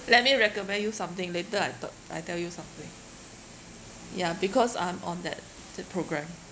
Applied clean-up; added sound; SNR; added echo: none; none; none; none.